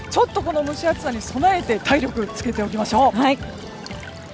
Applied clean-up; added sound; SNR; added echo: none; Walk, footsteps / Stream / Trickle, dribble / Chirp, tweet; 19 dB; none.